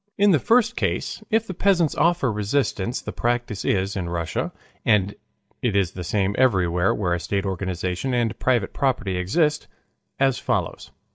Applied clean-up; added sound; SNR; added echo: none; none; none; none.